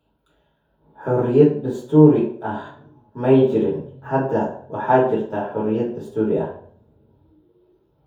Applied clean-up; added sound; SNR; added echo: none; none; none; reverberation time 0.6 s.